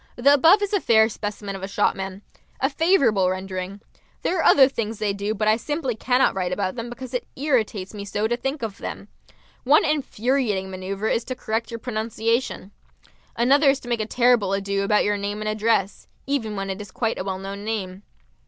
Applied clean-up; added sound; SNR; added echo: none; none; none; none.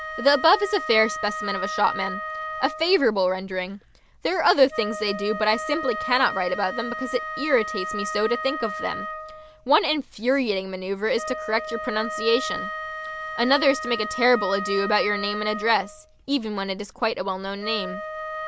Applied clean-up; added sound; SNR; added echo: none; Wind instrument, woodwind instrument; 8 dB; none.